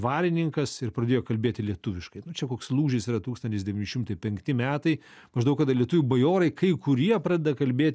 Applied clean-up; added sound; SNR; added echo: none; none; none; none.